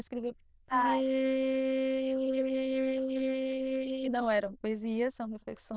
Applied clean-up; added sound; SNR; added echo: neural diffusion model UNIVERSE++.